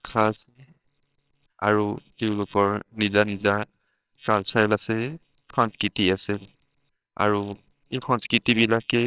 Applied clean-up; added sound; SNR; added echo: neural separator model SepFormer WHAMR!.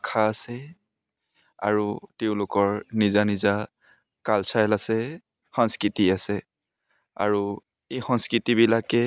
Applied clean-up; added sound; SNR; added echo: none; none; none; none.